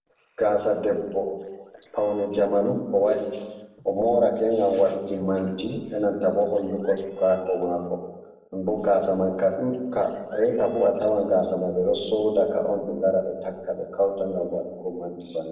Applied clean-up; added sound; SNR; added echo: neural separator model SepFormer DNS4.